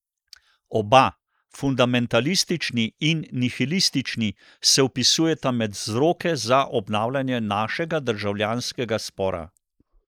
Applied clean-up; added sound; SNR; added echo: neural mask model Resemble Enhance denoiser.